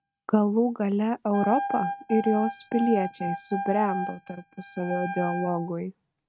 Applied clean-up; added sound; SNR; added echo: neural mask model RNNoise.